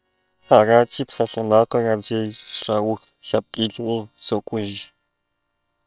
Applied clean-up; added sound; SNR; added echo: neural separator model SepFormer WHAM!.